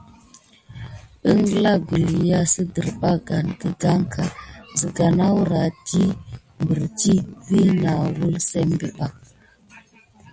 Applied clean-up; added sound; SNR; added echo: none; none; none; none.